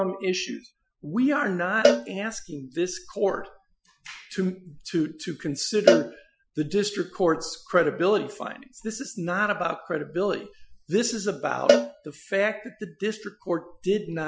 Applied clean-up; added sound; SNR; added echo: classical method Wiener filter.